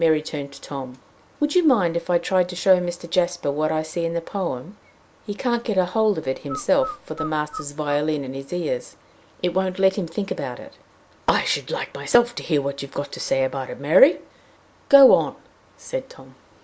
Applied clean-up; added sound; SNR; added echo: none; Bird; 13 dB; none.